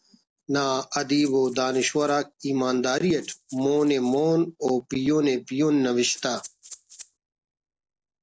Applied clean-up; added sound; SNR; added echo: neural separator model SepFormer DNS4.